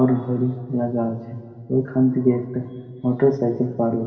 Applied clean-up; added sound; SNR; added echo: none; none; none; reverberation time 2.1 s.